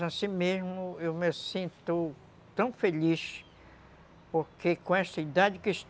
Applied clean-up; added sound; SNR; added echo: none; none; none; none.